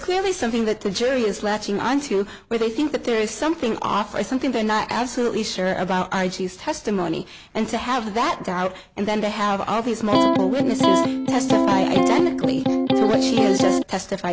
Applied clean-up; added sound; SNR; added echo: none; Electric guitar; -4 dB; none.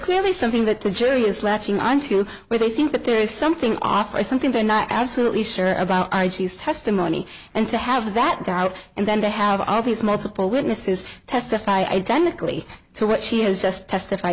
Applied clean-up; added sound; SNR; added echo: none; none; none; none.